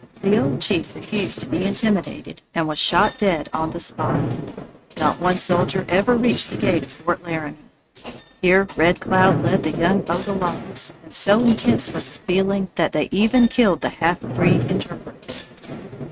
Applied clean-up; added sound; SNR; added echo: neural mask model RNNoise.